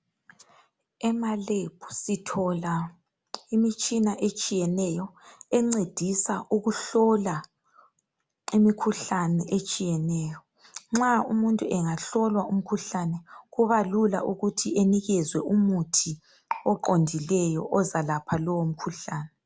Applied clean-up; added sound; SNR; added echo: none; none; none; none.